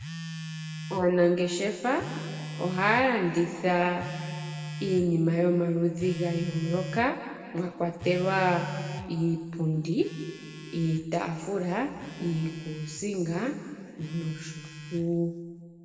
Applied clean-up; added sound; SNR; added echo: none; Telephone; 12 dB; reverberation time 2.0 s.